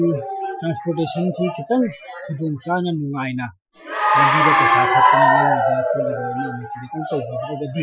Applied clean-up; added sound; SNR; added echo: classical method Wiener filter.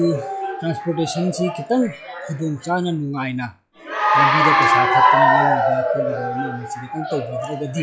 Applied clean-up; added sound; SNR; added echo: classical method log-MMSE.